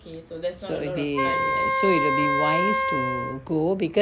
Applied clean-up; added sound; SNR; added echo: none; Wind instrument, woodwind instrument; -2 dB; none.